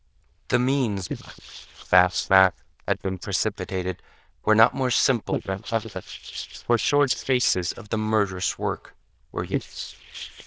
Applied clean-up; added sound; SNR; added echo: neural diffusion model UNIVERSE++.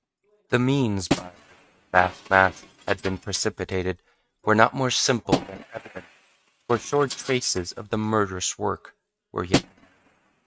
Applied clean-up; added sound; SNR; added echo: neural mask model RNNoise.